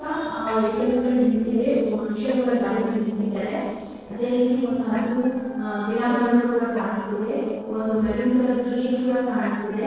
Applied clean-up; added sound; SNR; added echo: neural separator model SepFormer DNS4.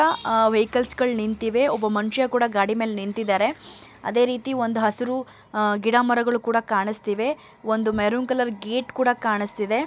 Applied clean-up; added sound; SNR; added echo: none; none; none; none.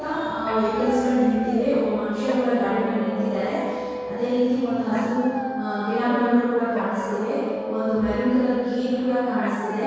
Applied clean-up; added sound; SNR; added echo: none; Dog; 10 dB; reverberation time 2.0 s.